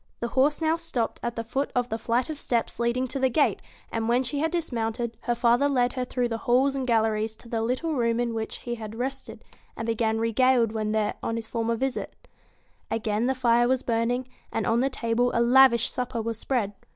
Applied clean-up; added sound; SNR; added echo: none; none; none; none.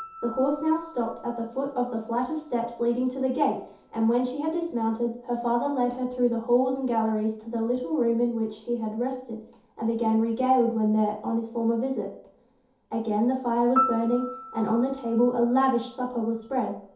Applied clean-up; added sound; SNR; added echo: none; Piano; 15 dB; reverberation time 0.5 s.